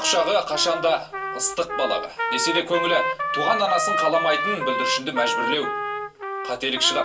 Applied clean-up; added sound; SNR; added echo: none; Trumpet; 3 dB; reverberation time 0.2 s.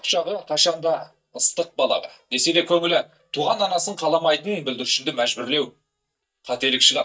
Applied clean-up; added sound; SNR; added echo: neural mask model DeepFilterNet 3.